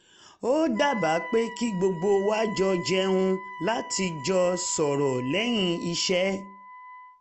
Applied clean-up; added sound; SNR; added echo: none; Wind instrument, woodwind instrument; 14 dB; none.